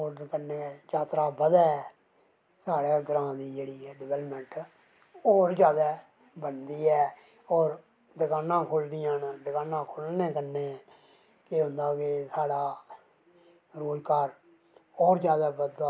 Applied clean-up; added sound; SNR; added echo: none; none; none; none.